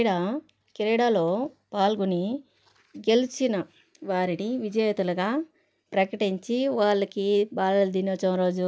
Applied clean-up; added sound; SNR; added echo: none; none; none; none.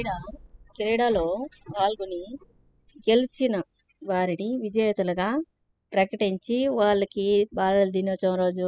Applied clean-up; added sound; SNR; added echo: classical method spectral subtraction.